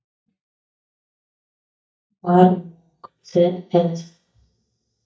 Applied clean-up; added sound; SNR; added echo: neural mask model DeepFilterNet 3.